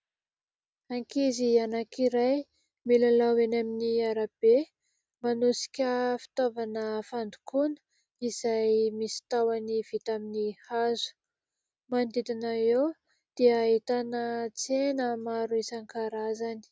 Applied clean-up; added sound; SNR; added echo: none; none; none; none.